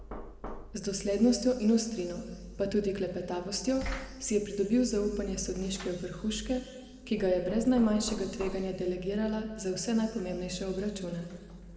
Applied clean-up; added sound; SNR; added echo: none; Knock; 14 dB; reverberation time 2.0 s.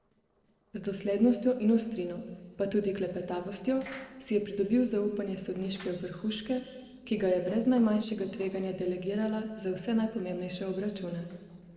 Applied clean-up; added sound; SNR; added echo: neural separator model SepFormer DNS4.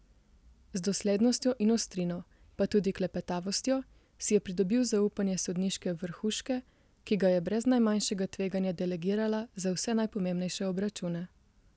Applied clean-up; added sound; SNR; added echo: none; none; none; none.